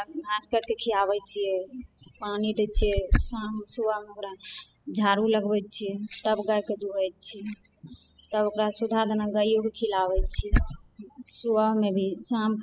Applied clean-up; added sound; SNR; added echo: classical method spectral subtraction.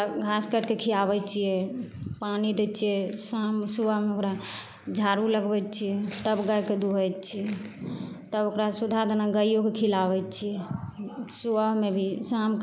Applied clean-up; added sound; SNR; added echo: none; none; none; none.